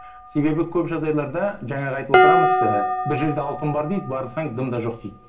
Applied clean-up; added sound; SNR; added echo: none; Dishes, pots, and pans; -1 dB; reverberation time 0.4 s.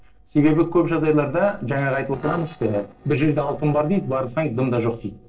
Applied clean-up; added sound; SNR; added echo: neural separator model SepFormer DNS4.